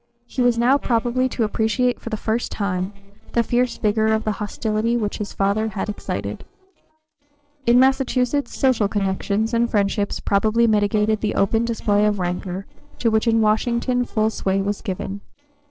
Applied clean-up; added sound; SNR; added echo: neural separator model SepFormer DNS4.